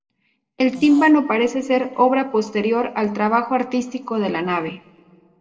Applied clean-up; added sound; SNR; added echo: neural separator model SepFormer DNS4.